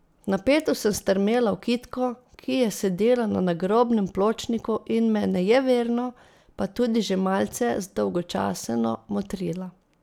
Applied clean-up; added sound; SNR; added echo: none; none; none; none.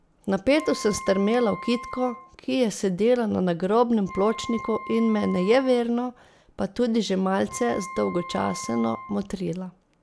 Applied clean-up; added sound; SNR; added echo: none; Wind instrument, woodwind instrument; 15 dB; none.